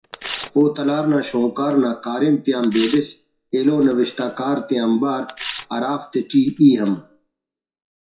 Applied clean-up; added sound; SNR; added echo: classical method WPE with log-MMSE.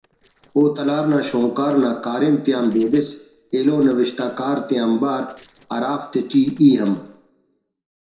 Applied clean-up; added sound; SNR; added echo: neural separator model SepFormer DNS4.